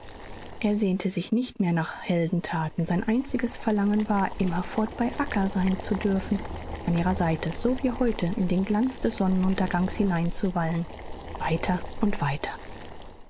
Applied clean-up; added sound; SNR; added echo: none; Boiling; 9 dB; none.